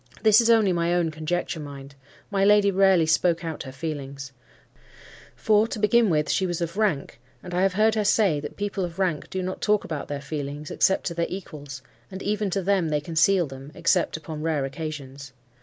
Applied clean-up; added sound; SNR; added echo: none; none; none; none.